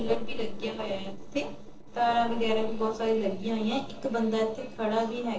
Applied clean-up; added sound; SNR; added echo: neural separator model SepFormer DNS4.